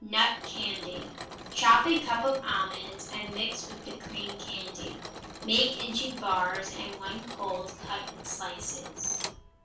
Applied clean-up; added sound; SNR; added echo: none; Mechanisms; 12 dB; reverberation time 0.3 s.